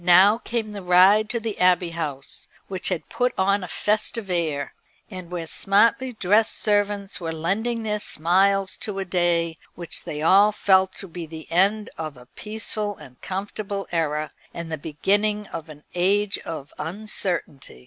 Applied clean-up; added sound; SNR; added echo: none; none; none; none.